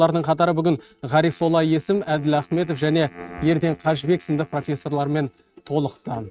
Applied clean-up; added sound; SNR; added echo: neural mask model RNNoise.